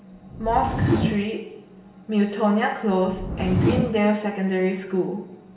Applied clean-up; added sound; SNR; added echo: none; Whoosh, swoosh, swish; 4 dB; reverberation time 1.1 s.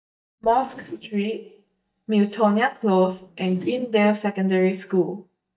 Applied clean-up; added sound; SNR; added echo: neural mask model DeepFilterNet 3.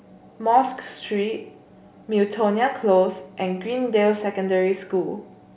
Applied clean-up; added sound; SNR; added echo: none; none; none; none.